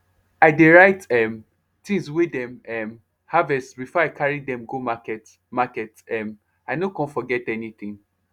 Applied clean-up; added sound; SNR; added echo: none; none; none; none.